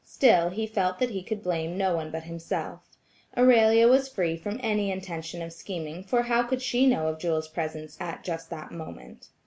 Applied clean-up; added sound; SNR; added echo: none; none; none; none.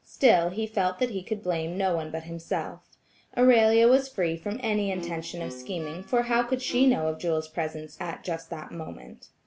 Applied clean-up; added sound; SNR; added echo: none; Bowed string instrument; 14 dB; none.